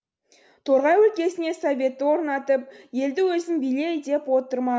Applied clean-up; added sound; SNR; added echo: none; none; none; none.